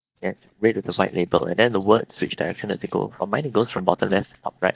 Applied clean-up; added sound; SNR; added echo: neural mask model DeepFilterNet 3.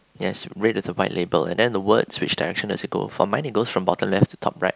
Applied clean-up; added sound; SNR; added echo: none; none; none; none.